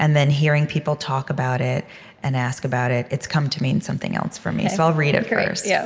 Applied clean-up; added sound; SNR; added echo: none; none; none; none.